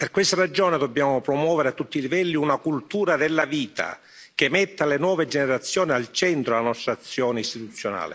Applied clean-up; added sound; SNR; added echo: none; none; none; none.